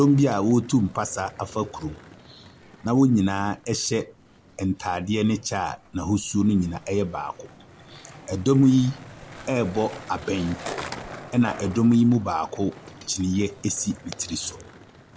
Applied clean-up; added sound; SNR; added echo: none; Skateboard; 18 dB; none.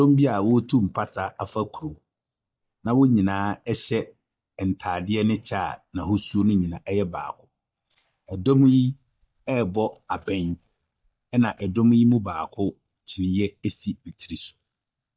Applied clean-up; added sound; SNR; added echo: neural mask model DeepFilterNet 3.